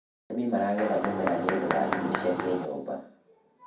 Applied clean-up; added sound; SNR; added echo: none; Mechanisms; 1 dB; reverberation time 0.6 s.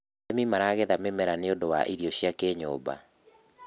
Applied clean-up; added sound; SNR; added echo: none; none; none; none.